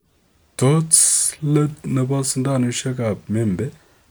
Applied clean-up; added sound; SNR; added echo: none; none; none; none.